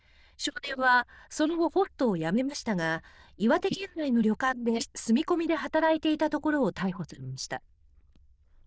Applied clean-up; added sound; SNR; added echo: neural diffusion model UNIVERSE++.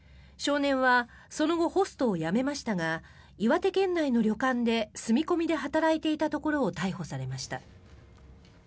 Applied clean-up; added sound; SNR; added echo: none; none; none; none.